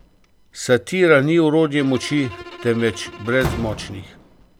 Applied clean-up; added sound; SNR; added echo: none; Bowed string instrument + Slam; 14 dB; none.